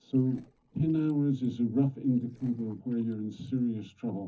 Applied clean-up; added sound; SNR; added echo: neural separator model SepFormer DNS4.